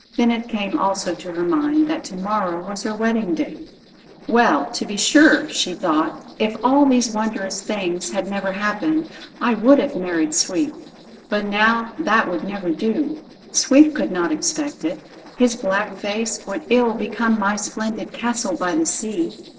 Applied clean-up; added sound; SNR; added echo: neural separator model SepFormer DNS4.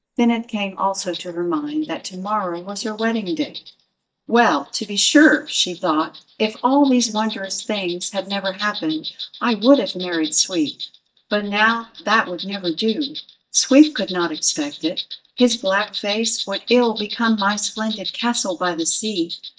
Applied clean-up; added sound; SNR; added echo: neural mask model DeepFilterNet 3.